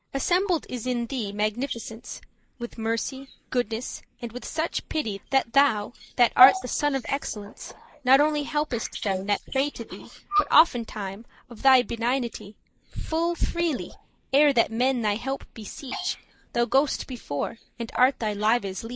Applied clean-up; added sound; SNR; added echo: neural mask model Resemble Enhance denoiser.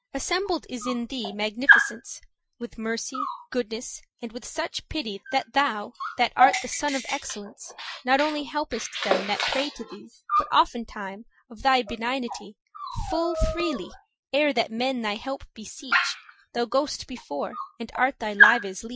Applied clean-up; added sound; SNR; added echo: classical method Wiener filter.